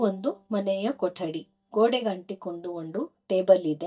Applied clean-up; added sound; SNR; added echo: neural mask model DeepFilterNet 3.